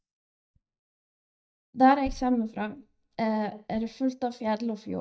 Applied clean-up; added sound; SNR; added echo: neural mask model DeepFilterNet 3.